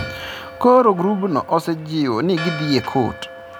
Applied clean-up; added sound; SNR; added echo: none; Church bell; 15 dB; none.